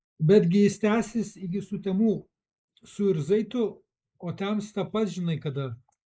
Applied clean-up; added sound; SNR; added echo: neural mask model Resemble Enhance denoiser.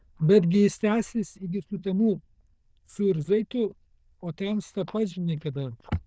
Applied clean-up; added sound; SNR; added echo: neural diffusion model UNIVERSE++.